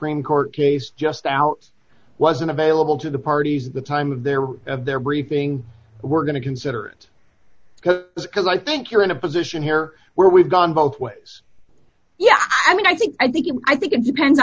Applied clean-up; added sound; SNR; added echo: none; none; none; none.